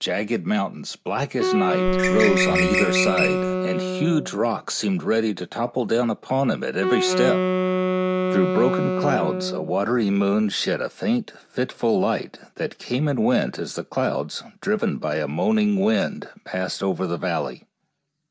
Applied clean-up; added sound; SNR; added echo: none; Bird + Wind instrument, woodwind instrument; -1 dB; none.